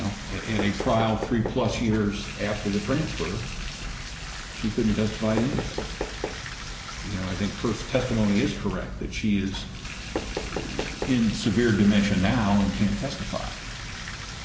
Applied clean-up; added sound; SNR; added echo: none; Knock + Bathtub (filling or washing); 10 dB; none.